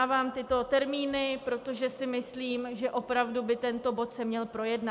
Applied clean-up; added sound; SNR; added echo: none; none; none; none.